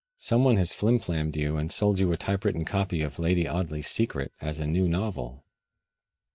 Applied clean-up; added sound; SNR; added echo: neural mask model DeepFilterNet 3.